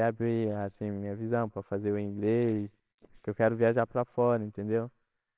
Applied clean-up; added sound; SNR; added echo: neural separator model SepFormer WHAMR!.